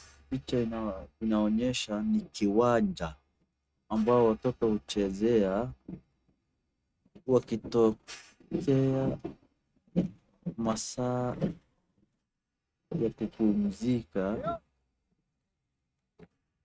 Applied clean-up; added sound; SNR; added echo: neural mask model RNNoise.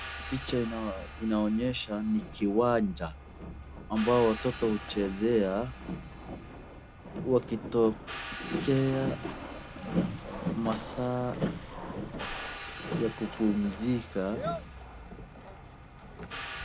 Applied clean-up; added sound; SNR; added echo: none; Hi-hat + Boat, Water vehicle; 7 dB; none.